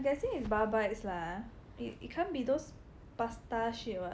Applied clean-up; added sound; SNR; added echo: none; none; none; none.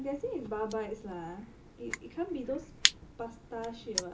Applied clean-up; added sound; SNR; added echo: none; Crushing; 0 dB; reverberation time 0.2 s.